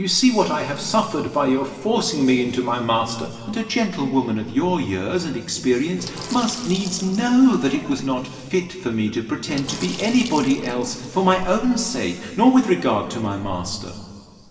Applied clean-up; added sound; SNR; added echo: none; Sink (filling or washing); 15 dB; reverberation time 2.2 s.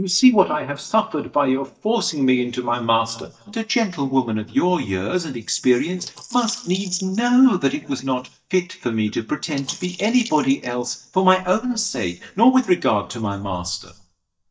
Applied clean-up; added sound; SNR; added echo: neural mask model DeepFilterNet 3.